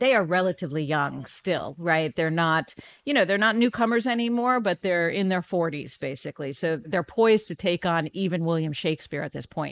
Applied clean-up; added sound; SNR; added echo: neural mask model Resemble Enhance denoiser.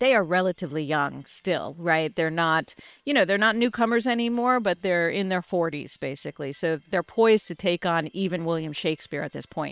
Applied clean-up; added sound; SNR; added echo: neural separator model SepFormer WHAM!.